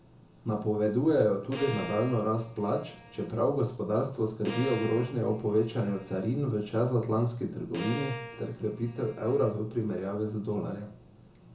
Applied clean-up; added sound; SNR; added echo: none; Bowed string instrument; 14 dB; reverberation time 0.5 s.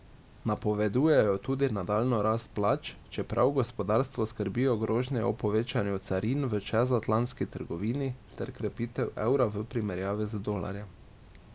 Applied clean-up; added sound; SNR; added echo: none; none; none; none.